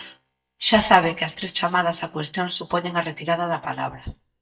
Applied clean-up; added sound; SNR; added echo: neural mask model DeepFilterNet 3.